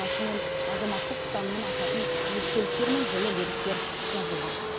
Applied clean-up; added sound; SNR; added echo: none; Fixed-wing aircraft, airplane; -4 dB; none.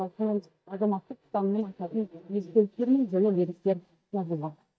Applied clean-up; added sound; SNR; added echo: neural mask model DeepFilterNet 3.